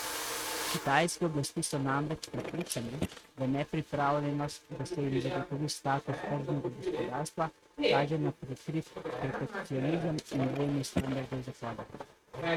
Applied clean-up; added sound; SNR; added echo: neural mask model RNNoise.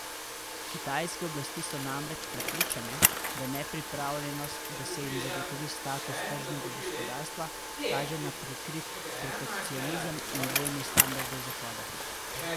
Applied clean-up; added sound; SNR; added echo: none; Bicycle + Domestic sounds, home sounds; -5 dB; none.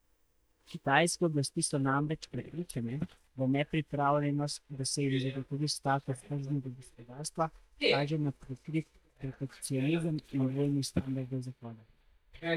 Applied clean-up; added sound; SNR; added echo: neural mask model DeepFilterNet 3.